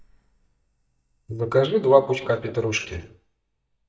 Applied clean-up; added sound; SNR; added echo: neural mask model DeepFilterNet 3.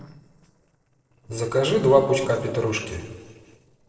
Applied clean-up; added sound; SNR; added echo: neural separator model SepFormer DNS4.